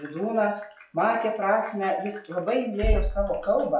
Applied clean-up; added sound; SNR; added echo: classical method log-MMSE.